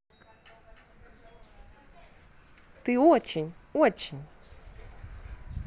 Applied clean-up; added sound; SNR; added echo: none; none; none; none.